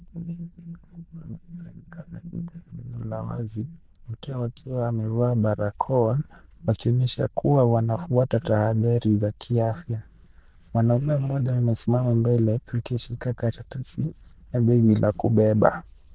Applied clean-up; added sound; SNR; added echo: neural diffusion model UNIVERSE++.